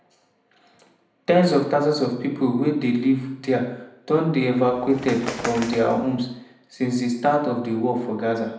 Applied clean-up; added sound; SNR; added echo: none; Bird; 13 dB; reverberation time 0.7 s.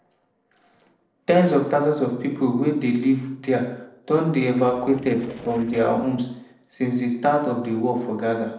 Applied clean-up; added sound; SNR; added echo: neural separator model SepFormer DNS4.